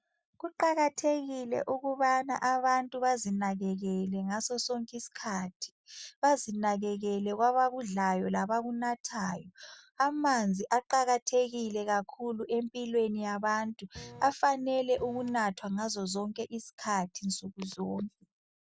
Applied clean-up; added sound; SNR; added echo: none; Printer; 16 dB; none.